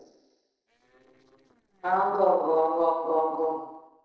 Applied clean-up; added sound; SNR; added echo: neural separator model SepFormer DNS4.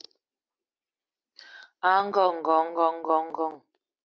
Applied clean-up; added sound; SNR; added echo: none; none; none; none.